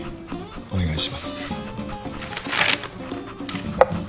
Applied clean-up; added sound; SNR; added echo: none; Dog; 18 dB; none.